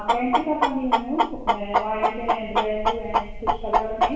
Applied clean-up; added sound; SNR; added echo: none; Chicken, rooster; -4 dB; reverberation time 1.1 s.